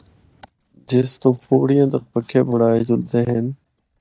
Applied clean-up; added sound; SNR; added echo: neural mask model DeepFilterNet 3.